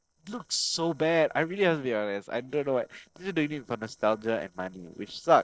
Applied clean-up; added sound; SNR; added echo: neural separator model SepFormer DNS4.